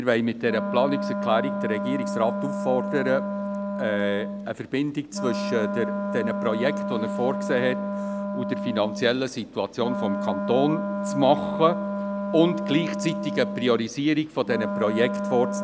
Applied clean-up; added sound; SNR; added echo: none; Wind instrument, woodwind instrument; 3 dB; none.